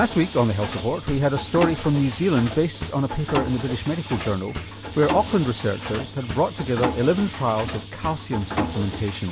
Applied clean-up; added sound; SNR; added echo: none; Mechanisms; 7 dB; none.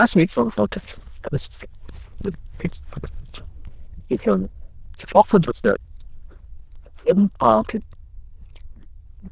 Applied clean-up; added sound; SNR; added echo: neural diffusion model UNIVERSE++.